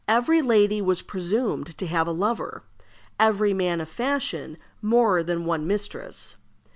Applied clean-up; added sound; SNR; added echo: none; none; none; none.